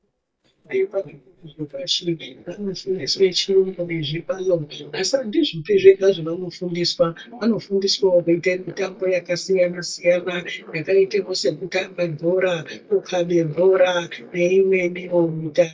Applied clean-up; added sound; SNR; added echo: neural mask model DeepFilterNet 3.